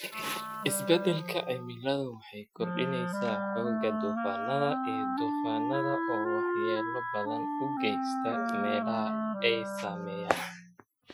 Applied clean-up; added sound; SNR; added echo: classical method Wiener filter.